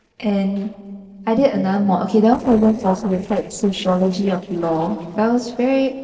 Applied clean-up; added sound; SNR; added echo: neural separator model SepFormer DNS4.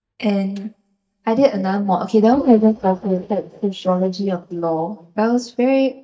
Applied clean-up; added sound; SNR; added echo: neural mask model DeepFilterNet 3.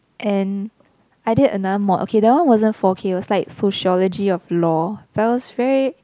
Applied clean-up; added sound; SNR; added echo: none; none; none; none.